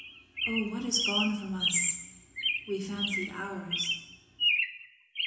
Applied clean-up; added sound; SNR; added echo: none; Chirp, tweet; -1 dB; reverberation time 1.0 s.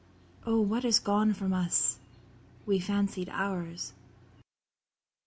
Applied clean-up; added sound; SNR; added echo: none; none; none; none.